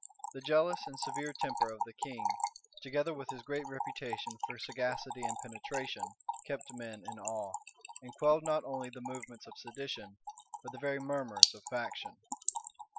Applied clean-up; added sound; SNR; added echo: classical method spectral subtraction.